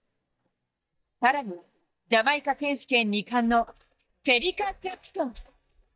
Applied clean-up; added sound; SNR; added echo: neural mask model DeepFilterNet 3.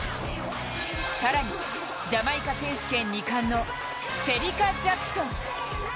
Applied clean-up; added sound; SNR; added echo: none; Accordion; 13 dB; none.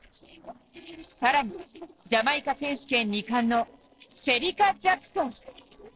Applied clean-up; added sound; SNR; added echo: neural separator model SepFormer DNS4.